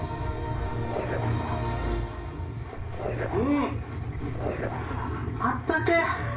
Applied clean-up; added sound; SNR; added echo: none; Dog; 8 dB; reverberation time 0.3 s.